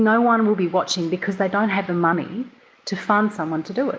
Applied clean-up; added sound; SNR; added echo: none; none; none; none.